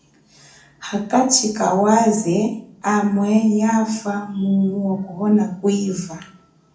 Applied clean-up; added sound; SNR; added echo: none; none; none; reverberation time 0.4 s.